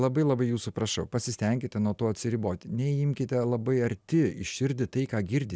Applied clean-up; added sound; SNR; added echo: none; none; none; none.